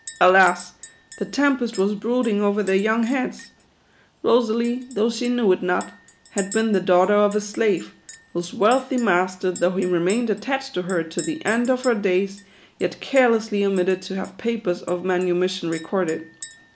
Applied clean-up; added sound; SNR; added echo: none; Chink, clink; 20 dB; none.